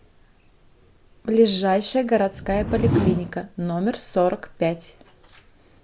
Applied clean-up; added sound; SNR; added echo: none; Whoosh, swoosh, swish; 5 dB; none.